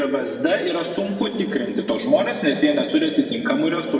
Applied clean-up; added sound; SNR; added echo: none; none; none; reverberation time 2.3 s.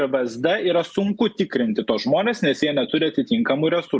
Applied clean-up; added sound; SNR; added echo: none; none; none; none.